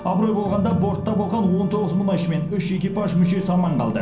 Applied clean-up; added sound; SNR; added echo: none; Brass instrument; 19 dB; reverberation time 0.6 s.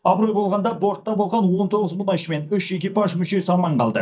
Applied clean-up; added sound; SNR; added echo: neural mask model DeepFilterNet 3.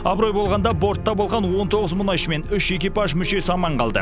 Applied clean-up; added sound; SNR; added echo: none; none; none; none.